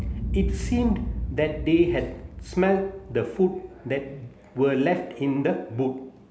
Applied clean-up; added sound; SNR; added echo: none; Boom; 8 dB; none.